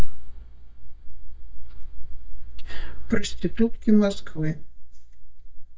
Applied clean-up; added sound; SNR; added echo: neural mask model DeepFilterNet 3.